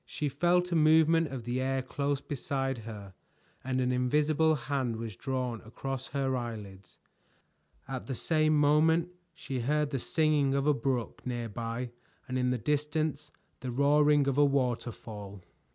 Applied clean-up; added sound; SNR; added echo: none; none; none; none.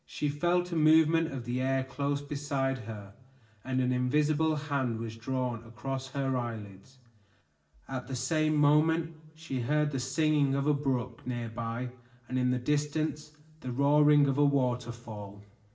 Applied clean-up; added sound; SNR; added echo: none; none; none; reverberation time 0.6 s.